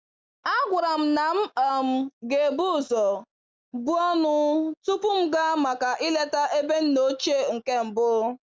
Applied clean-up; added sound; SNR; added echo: none; none; none; none.